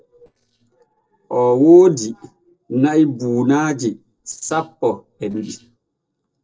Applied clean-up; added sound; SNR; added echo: neural separator model SepFormer DNS4.